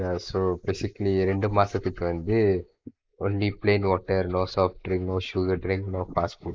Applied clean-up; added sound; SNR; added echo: neural mask model Resemble Enhance denoiser.